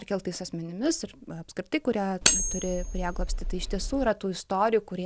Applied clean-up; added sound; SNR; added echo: none; Cutlery, silverware; -2 dB; none.